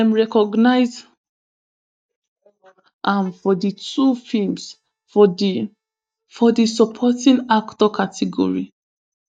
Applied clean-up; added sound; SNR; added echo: neural mask model DeepFilterNet 3.